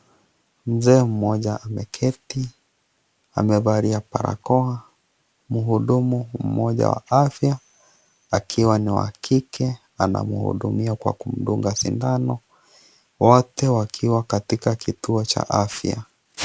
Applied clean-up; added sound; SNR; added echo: none; none; none; none.